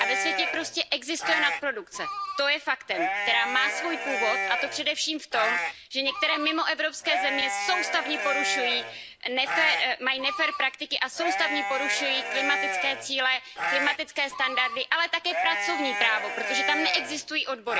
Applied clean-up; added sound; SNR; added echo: none; Livestock, farm animals, working animals; 2 dB; none.